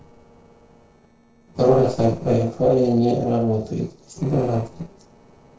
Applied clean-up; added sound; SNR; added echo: neural separator model SepFormer DNS4.